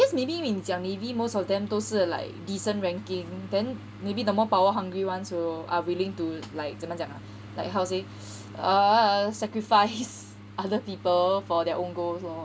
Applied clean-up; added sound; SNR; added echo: none; none; none; none.